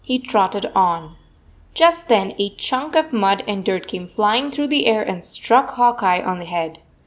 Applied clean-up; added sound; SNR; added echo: none; none; none; none.